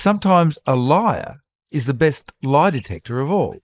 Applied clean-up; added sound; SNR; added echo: neural mask model Resemble Enhance denoiser.